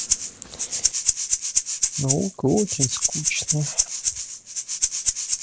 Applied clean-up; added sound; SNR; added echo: none; Rattle (instrument); -4 dB; none.